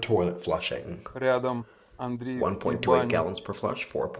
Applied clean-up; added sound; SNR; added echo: none; Toilet flush; -2 dB; none.